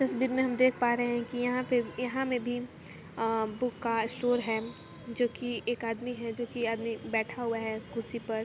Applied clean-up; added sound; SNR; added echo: none; none; none; none.